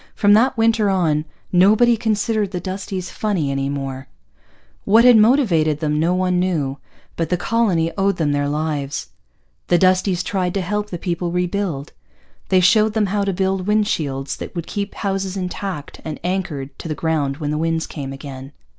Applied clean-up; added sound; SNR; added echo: none; none; none; none.